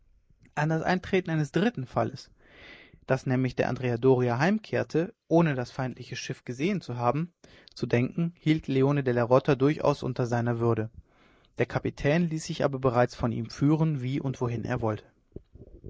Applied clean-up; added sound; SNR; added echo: neural mask model Resemble Enhance denoiser.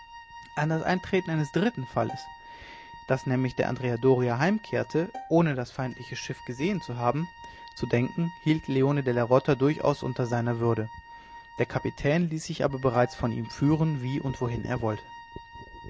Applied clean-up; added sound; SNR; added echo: none; Wind instrument, woodwind instrument + Bowed string instrument; 18 dB; none.